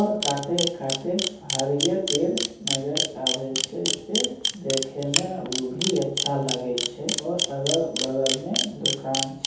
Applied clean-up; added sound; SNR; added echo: none; Camera; 2 dB; reverberation time 0.7 s.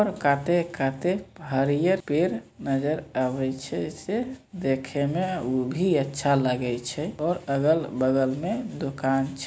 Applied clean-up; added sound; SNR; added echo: none; none; none; none.